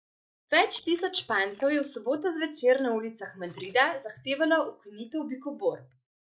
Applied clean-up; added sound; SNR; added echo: neural mask model Resemble Enhance denoiser.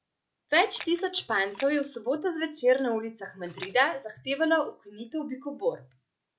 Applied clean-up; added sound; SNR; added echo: none; Splash, splatter; 18 dB; none.